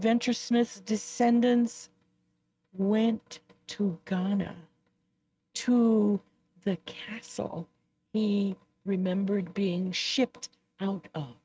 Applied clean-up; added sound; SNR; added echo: neural mask model RNNoise.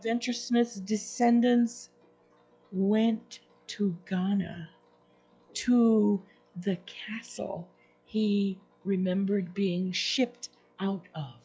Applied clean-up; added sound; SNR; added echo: classical method log-MMSE.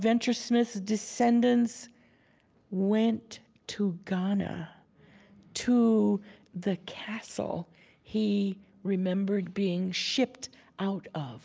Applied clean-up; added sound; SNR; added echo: none; none; none; none.